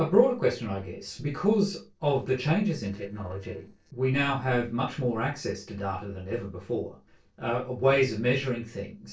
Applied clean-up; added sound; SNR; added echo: neural separator model SepFormer DNS4.